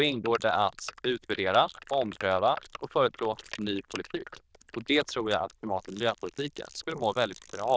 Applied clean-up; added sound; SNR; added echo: neural diffusion model UNIVERSE++.